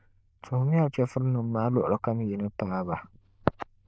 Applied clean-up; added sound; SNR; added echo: neural diffusion model UNIVERSE++.